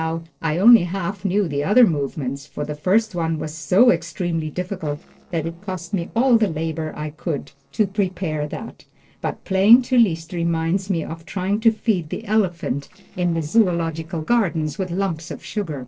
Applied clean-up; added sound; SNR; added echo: neural separator model SepFormer DNS4.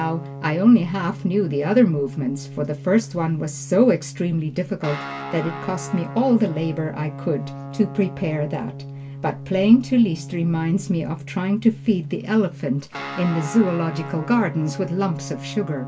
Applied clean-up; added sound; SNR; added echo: none; Guitar; 12 dB; none.